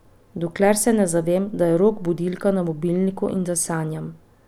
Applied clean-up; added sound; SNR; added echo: none; none; none; none.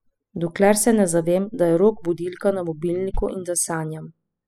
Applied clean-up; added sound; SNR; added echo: classical method spectral subtraction.